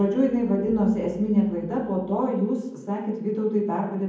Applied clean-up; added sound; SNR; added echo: none; none; none; reverberation time 1.2 s.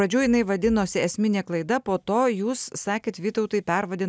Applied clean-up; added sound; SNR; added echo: none; none; none; none.